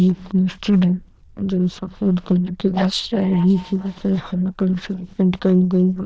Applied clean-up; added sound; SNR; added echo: neural diffusion model UNIVERSE++.